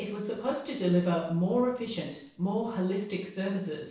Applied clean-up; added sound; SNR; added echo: neural separator model SepFormer DNS4.